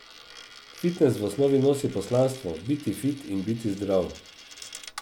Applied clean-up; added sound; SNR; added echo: none; Coin (dropping); 19 dB; none.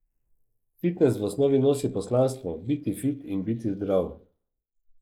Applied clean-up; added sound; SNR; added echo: neural mask model Resemble Enhance denoiser.